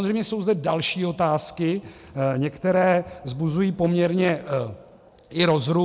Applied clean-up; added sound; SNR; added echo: none; none; none; none.